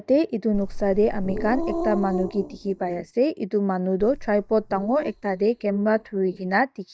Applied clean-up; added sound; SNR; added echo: neural mask model DeepFilterNet 3.